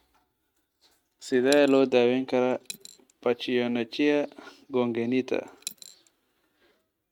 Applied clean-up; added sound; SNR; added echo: neural mask model RNNoise.